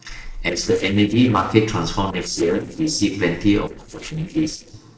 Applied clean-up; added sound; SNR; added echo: neural separator model SepFormer DNS4.